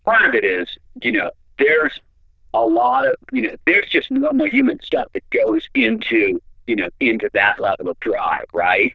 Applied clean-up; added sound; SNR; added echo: neural diffusion model UNIVERSE++.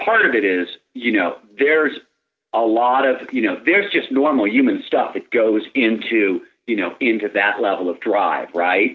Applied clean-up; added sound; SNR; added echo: none; none; none; none.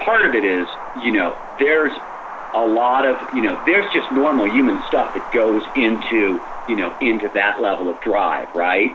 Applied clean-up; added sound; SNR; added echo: none; Wind; 12 dB; none.